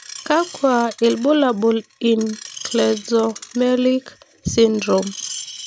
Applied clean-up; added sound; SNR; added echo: none; Screech; 15 dB; none.